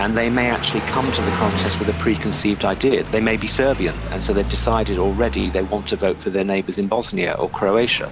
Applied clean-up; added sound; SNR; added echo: none; Car passing by; 6 dB; none.